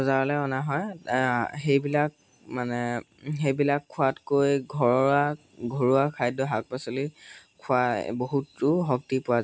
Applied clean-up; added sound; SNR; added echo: none; none; none; none.